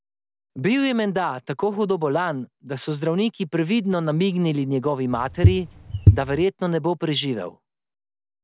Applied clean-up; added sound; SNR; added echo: none; Walk, footsteps / Bird vocalization, bird call, bird song; -2 dB; none.